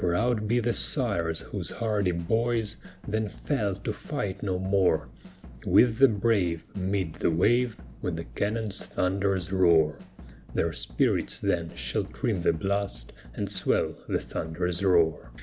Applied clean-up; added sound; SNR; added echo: none; Drum / Drum kit; 19 dB; none.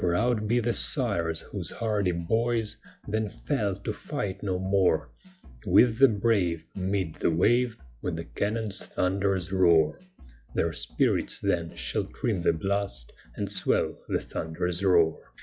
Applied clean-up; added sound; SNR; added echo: classical method log-MMSE.